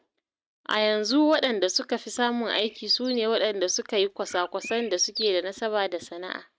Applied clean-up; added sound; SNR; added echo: neural mask model RNNoise.